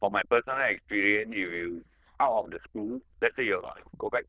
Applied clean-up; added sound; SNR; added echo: neural diffusion model UNIVERSE++.